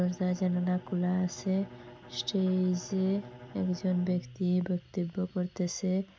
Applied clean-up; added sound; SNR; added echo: none; Bowed string instrument; 19 dB; none.